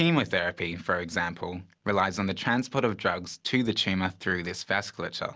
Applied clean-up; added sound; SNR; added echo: none; none; none; none.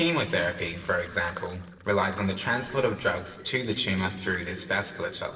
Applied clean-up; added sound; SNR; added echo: neural separator model SepFormer DNS4.